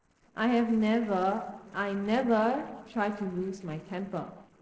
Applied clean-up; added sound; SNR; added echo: neural separator model SepFormer DNS4.